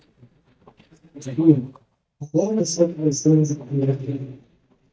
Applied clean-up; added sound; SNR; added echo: neural mask model DeepFilterNet 3.